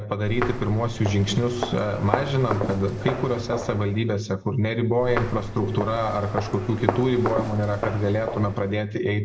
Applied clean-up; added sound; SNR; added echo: none; Walk, footsteps; 7 dB; reverberation time 2.2 s.